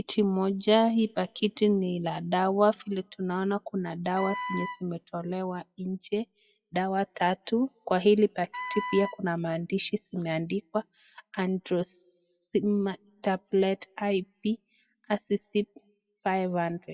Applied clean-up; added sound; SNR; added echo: classical method WPE with log-MMSE.